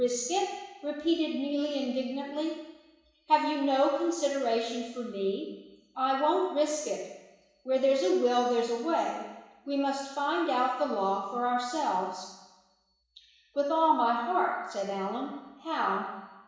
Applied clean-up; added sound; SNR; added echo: none; none; none; reverberation time 1.0 s.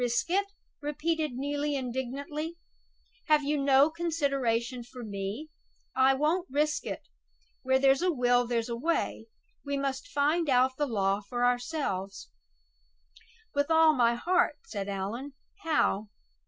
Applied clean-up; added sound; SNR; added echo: none; none; none; none.